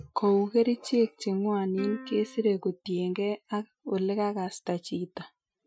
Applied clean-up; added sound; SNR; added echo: classical method Wiener filter.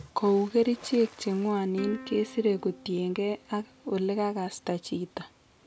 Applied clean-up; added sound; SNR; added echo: none; Water / Splash, splatter + Plucked string instrument; 20 dB; none.